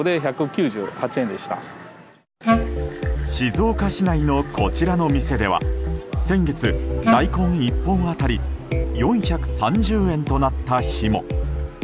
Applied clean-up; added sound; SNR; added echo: none; Wind instrument, woodwind instrument; 1 dB; none.